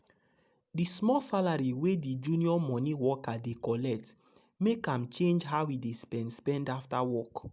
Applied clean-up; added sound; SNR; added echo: none; none; none; none.